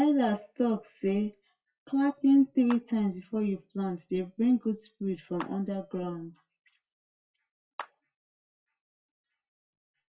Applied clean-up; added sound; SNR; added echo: classical method WPE with log-MMSE.